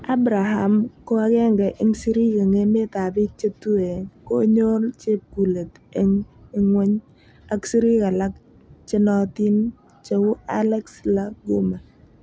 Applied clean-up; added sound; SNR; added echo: none; none; none; none.